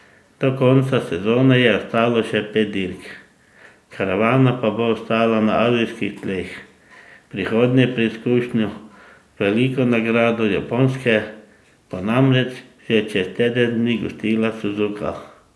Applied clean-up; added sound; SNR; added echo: none; none; none; none.